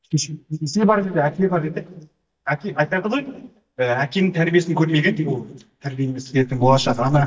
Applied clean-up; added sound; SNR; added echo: neural mask model DeepFilterNet 3.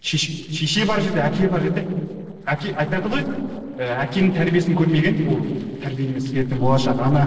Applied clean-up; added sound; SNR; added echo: neural separator model SepFormer DNS4.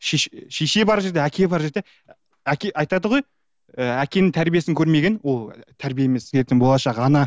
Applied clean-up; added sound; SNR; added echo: none; none; none; none.